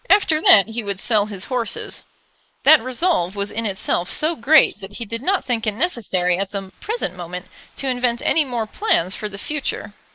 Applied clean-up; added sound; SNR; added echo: neural mask model Resemble Enhance denoiser.